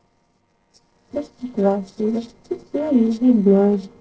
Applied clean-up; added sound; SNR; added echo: neural separator model SepFormer DNS4.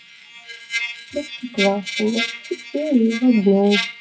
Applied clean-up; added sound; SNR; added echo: classical method WPE with log-MMSE.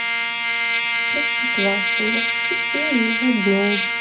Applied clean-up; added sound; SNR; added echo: none; Trumpet; -4 dB; reverberation time 0.3 s.